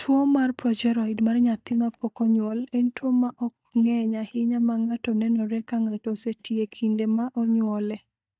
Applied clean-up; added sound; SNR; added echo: neural mask model DeepFilterNet 3.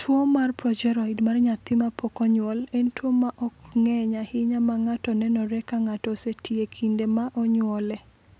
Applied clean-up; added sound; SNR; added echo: none; none; none; none.